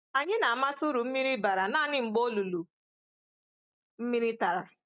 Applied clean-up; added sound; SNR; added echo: none; none; none; none.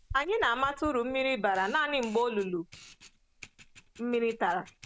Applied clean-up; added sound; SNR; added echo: none; Camera; 19 dB; none.